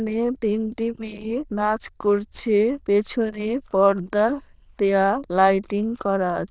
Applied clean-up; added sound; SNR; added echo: neural diffusion model UNIVERSE++.